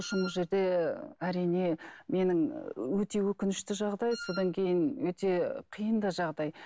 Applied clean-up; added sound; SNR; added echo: none; Wind instrument, woodwind instrument; 13 dB; none.